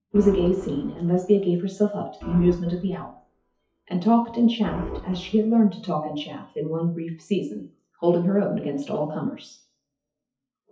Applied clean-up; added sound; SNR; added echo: classical method WPE with log-MMSE.